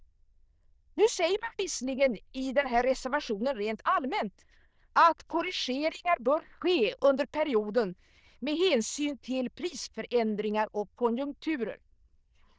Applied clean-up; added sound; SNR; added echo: neural diffusion model UNIVERSE++.